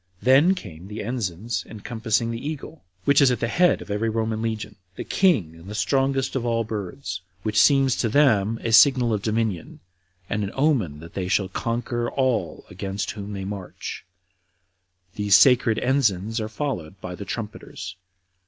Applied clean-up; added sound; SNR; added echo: none; none; none; none.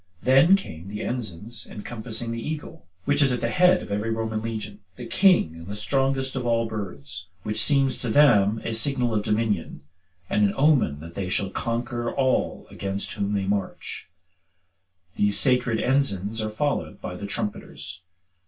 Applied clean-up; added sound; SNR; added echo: none; none; none; reverberation time 0.2 s.